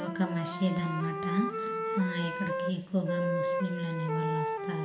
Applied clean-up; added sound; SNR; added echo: none; Wind instrument, woodwind instrument; 2 dB; reverberation time 1.9 s.